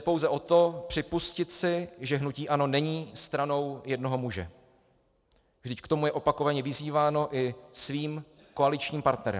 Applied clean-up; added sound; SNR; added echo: none; none; none; none.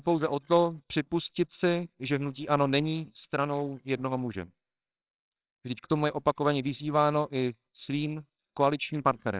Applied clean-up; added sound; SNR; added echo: neural separator model SepFormer WHAMR!.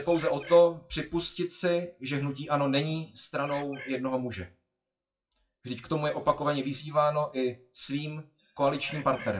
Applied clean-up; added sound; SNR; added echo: classical method WPE with log-MMSE.